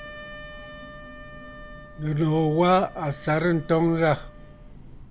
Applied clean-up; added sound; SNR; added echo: none; Wind instrument, woodwind instrument + Train / Breathing; 16 dB; none.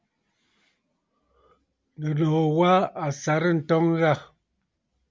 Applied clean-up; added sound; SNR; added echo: none; none; none; none.